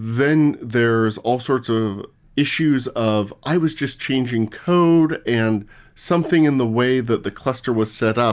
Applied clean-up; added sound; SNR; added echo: none; none; none; none.